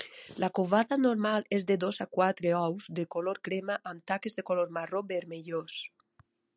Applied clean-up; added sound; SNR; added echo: none; none; none; none.